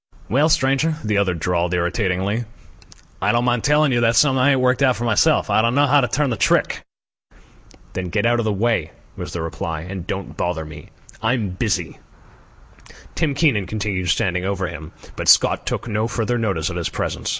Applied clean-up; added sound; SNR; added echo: none; none; none; none.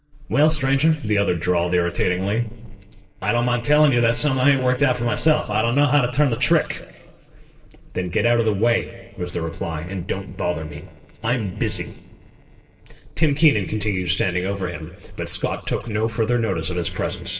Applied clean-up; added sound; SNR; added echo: neural separator model SepFormer DNS4.